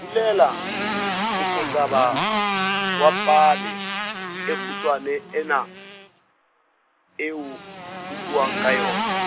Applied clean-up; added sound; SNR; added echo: none; Motorcycle; 3 dB; none.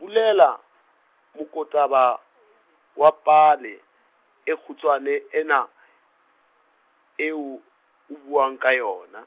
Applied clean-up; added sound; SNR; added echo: none; none; none; none.